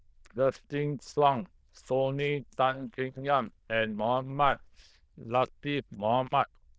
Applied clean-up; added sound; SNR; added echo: neural diffusion model UNIVERSE++.